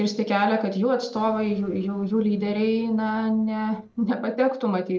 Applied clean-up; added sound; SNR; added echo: neural separator model SepFormer DNS4.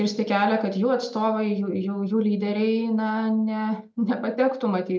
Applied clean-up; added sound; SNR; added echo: none; none; none; none.